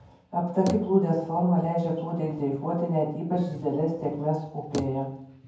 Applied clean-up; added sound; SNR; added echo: none; Bicycle; 16 dB; reverberation time 0.9 s.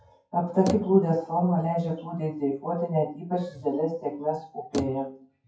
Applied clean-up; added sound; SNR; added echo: classical method WPE with log-MMSE.